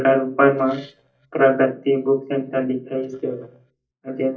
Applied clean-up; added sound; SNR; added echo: neural mask model DeepFilterNet 3.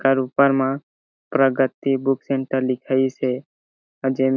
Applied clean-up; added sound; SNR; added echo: none; none; none; none.